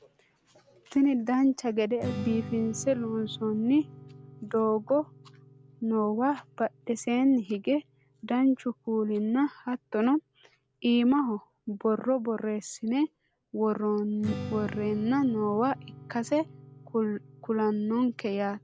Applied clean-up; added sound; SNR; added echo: none; Strum; 17 dB; none.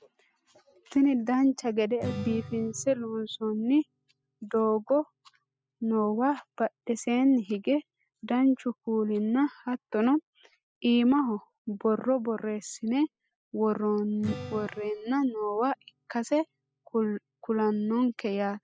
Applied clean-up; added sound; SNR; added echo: classical method spectral subtraction.